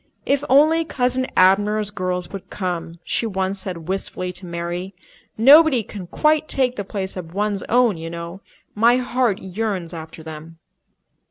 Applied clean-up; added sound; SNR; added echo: none; none; none; none.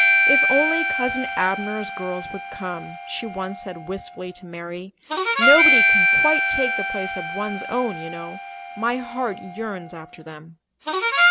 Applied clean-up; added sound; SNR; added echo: none; Harmonica; -5 dB; none.